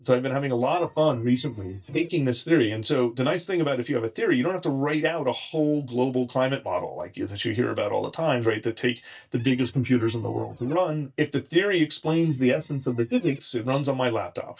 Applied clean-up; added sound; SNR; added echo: neural mask model DeepFilterNet 3.